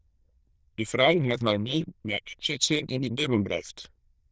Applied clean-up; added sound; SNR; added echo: neural diffusion model UNIVERSE++.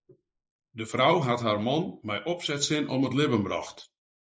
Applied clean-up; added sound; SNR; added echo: neural mask model Resemble Enhance denoiser.